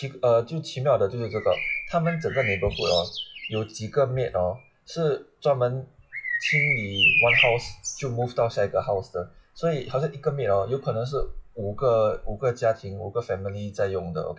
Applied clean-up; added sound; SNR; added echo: classical method WPE with log-MMSE.